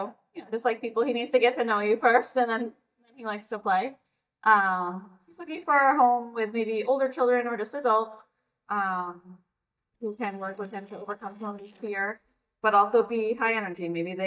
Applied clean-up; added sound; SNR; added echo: neural mask model DeepFilterNet 3.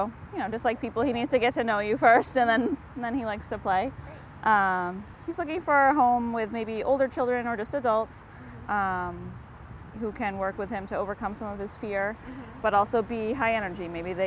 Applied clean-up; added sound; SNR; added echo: none; none; none; none.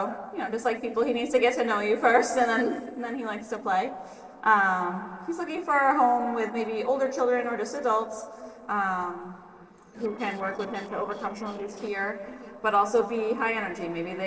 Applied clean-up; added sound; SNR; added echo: neural separator model SepFormer DNS4.